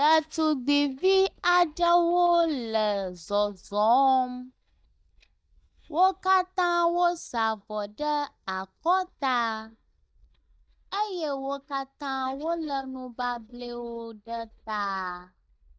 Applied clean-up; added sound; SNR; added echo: neural mask model DeepFilterNet 3.